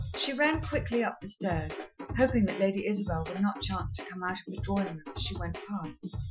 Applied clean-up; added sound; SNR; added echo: classical method Wiener filter.